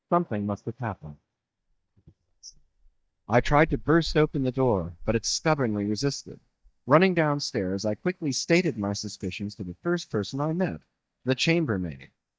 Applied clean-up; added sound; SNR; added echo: neural mask model DeepFilterNet 3.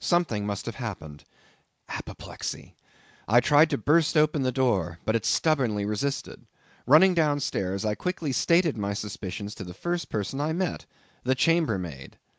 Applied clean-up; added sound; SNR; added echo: none; none; none; none.